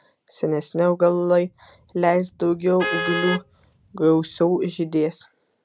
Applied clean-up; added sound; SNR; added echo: none; Vehicle horn, car horn, honking; 10 dB; none.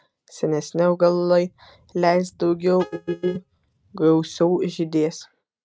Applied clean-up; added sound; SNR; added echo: neural mask model RNNoise.